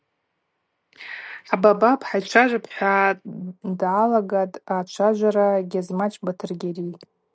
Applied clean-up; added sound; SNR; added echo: none; none; none; none.